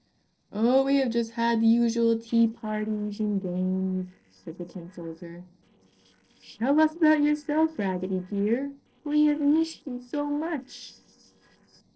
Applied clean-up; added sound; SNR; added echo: neural separator model SepFormer DNS4.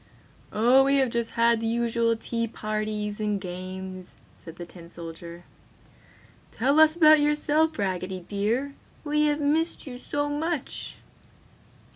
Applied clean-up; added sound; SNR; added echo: none; none; none; none.